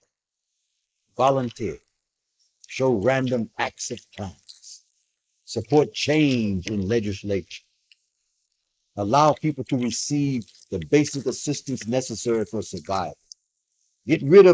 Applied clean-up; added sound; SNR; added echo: neural mask model Resemble Enhance denoiser.